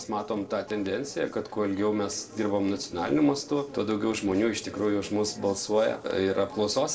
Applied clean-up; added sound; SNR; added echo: neural separator model SepFormer DNS4.